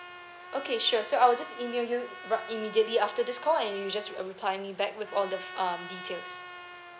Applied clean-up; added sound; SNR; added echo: none; Trumpet; 14 dB; none.